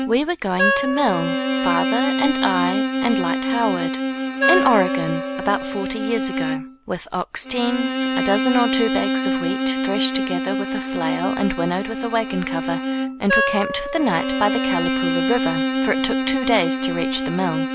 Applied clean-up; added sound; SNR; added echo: none; Bowed string instrument + Wind instrument, woodwind instrument; -1 dB; none.